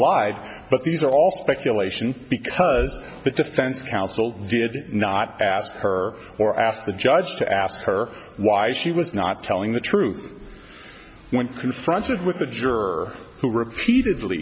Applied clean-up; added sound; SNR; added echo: none; none; none; none.